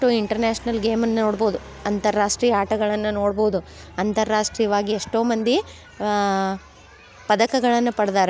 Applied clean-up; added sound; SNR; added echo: none; none; none; none.